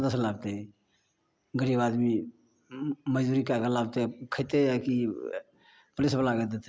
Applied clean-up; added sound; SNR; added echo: none; none; none; none.